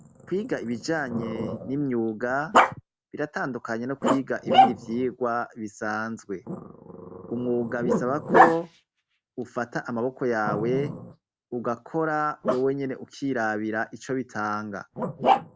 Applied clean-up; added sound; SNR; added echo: none; Growling; -1 dB; none.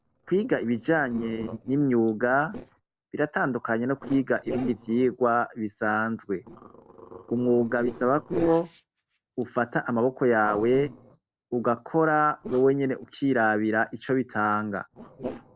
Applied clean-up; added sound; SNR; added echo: neural separator model SepFormer DNS4.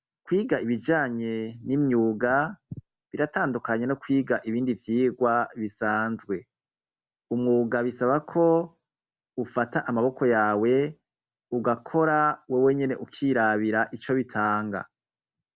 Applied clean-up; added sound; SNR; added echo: none; none; none; none.